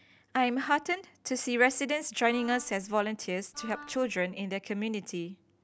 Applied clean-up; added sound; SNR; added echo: none; Wind instrument, woodwind instrument; 18 dB; none.